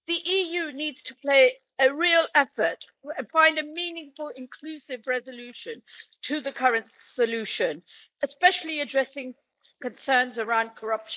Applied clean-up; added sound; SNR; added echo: neural mask model Resemble Enhance denoiser.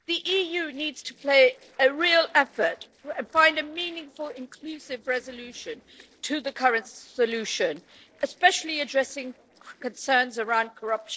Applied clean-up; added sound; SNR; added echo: neural separator model SepFormer DNS4.